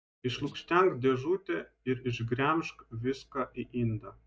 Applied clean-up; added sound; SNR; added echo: neural mask model DeepFilterNet 3.